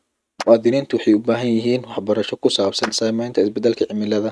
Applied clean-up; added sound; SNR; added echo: neural mask model RNNoise.